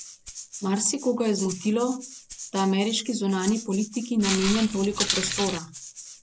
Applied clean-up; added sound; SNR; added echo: none; Walk, footsteps + Rattle (instrument); 0 dB; none.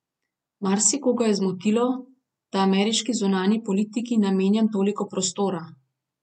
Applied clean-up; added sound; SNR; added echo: none; none; none; none.